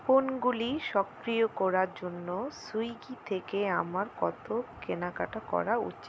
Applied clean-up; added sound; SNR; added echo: none; none; none; none.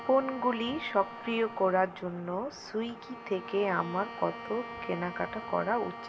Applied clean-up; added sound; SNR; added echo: none; Bowed string instrument; 13 dB; reverberation time 1.4 s.